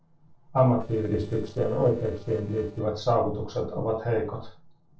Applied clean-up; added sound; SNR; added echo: neural separator model SepFormer DNS4.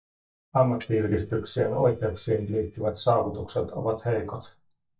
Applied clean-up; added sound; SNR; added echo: neural mask model DeepFilterNet 3.